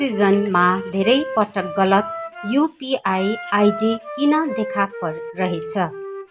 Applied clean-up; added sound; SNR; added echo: none; Wind instrument, woodwind instrument; 11 dB; none.